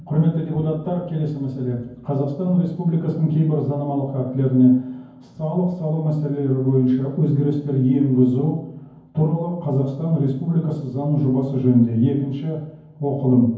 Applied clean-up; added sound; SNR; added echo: none; none; none; reverberation time 0.9 s.